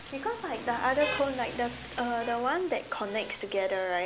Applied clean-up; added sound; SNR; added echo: none; Rain; 11 dB; none.